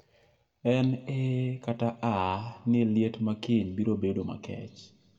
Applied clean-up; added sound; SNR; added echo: none; none; none; reverberation time 1.0 s.